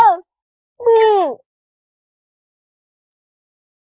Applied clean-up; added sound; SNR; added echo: neural mask model Resemble Enhance denoiser.